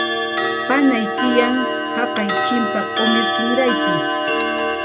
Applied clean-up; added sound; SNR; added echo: none; Clock; -2 dB; none.